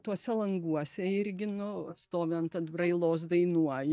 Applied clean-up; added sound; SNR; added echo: neural mask model DeepFilterNet 3.